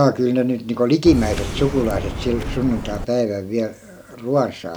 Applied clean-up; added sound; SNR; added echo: none; Subway, metro, underground; 6 dB; none.